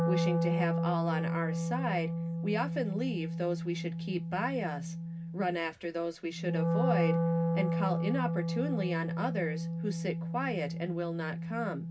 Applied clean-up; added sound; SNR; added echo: none; Wind instrument, woodwind instrument; -3 dB; reverberation time 0.4 s.